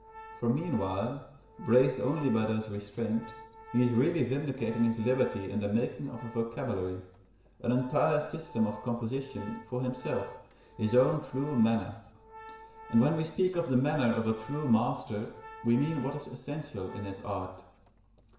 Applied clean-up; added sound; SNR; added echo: none; Organ; 19 dB; reverberation time 0.9 s.